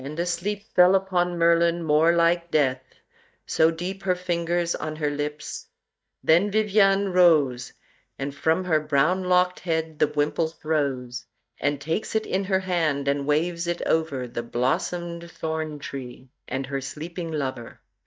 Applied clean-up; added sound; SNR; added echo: neural mask model DeepFilterNet 3.